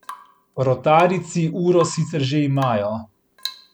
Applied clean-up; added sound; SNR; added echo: none; Drip / Water tap, faucet / Rain; 14 dB; none.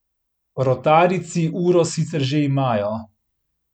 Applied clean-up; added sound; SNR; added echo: none; none; none; none.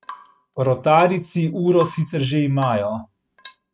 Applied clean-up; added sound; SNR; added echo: neural mask model RNNoise.